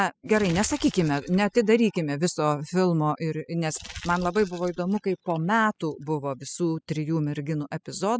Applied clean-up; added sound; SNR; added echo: classical method spectral subtraction.